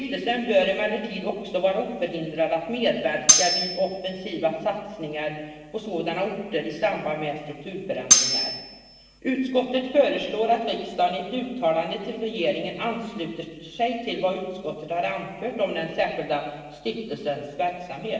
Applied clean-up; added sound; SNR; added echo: none; Cutlery, silverware; -4 dB; reverberation time 1.1 s.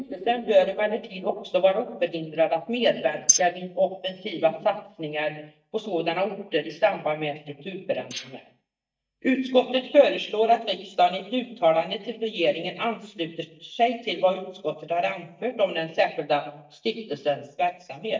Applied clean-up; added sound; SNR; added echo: neural mask model DeepFilterNet 3.